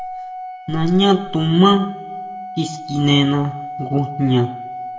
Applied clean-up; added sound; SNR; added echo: none; Organ; 12 dB; reverberation time 0.7 s.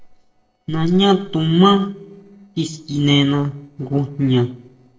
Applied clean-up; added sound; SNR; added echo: neural separator model SepFormer DNS4.